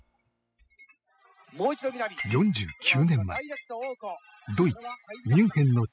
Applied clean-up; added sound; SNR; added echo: classical method spectral subtraction.